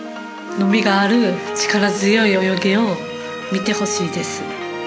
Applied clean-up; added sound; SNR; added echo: none; Wind instrument, woodwind instrument; 9 dB; none.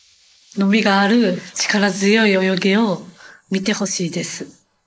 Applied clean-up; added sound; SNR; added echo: neural mask model Resemble Enhance denoiser.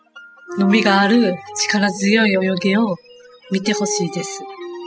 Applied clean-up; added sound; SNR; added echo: classical method spectral subtraction.